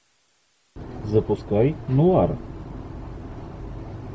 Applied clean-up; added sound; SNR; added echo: none; Piano; 19 dB; none.